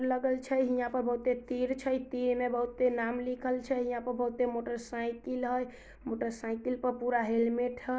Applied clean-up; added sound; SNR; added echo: none; none; none; none.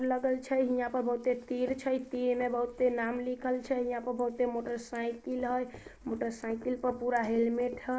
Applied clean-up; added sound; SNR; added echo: neural mask model Resemble Enhance denoiser.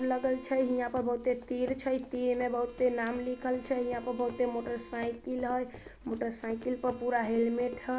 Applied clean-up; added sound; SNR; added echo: none; Bowed string instrument + Run; 18 dB; none.